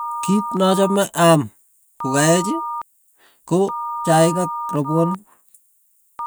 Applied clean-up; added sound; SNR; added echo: none; Telephone; 9 dB; none.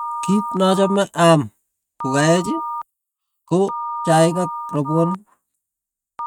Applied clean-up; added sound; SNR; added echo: neural mask model RNNoise.